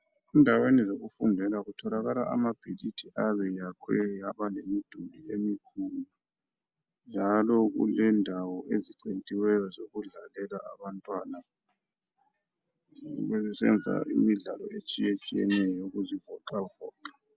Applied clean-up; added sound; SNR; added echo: none; none; none; none.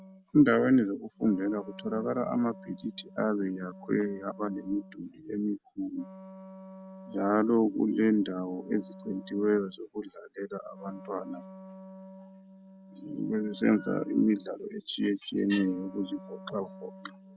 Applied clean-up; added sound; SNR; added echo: none; Wind instrument, woodwind instrument; 18 dB; none.